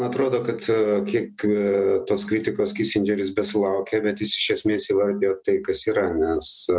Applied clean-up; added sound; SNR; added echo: none; none; none; none.